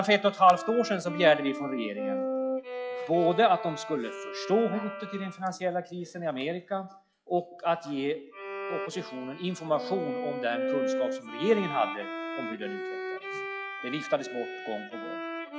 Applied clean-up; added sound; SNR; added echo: classical method log-MMSE.